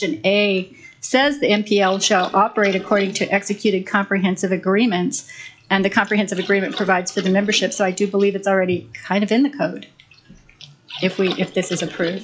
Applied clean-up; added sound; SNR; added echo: classical method log-MMSE.